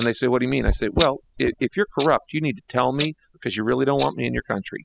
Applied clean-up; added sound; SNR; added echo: classical method spectral subtraction.